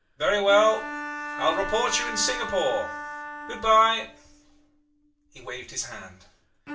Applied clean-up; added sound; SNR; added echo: none; Bowed string instrument; 10 dB; reverberation time 0.3 s.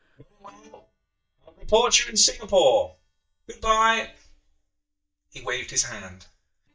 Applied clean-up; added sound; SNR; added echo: neural mask model DeepFilterNet 3.